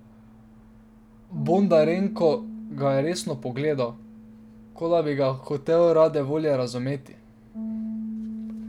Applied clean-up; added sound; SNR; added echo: none; Bass guitar; 12 dB; none.